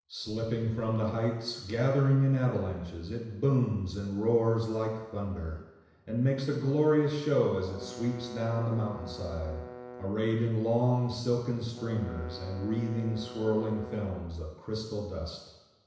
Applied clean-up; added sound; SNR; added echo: none; Bowed string instrument; 15 dB; reverberation time 1.0 s.